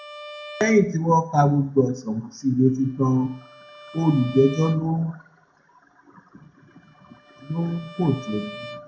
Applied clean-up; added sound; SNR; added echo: none; Bowed string instrument; 19 dB; reverberation time 0.3 s.